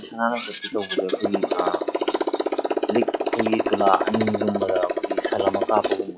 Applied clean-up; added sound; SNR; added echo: classical method log-MMSE.